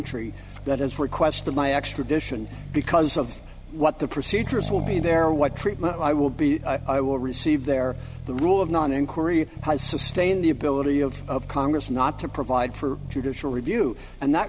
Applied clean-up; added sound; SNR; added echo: none; Accelerating, revving, vroom; 11 dB; none.